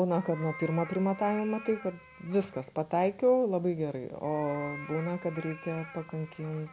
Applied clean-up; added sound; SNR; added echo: none; Meow; 17 dB; none.